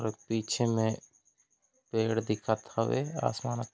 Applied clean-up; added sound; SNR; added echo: none; none; none; none.